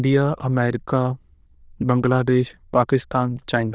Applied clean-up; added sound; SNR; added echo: neural diffusion model UNIVERSE++.